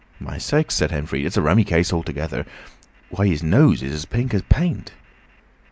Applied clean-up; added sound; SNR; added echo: none; none; none; none.